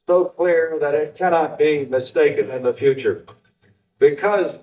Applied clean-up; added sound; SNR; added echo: neural mask model DeepFilterNet 3.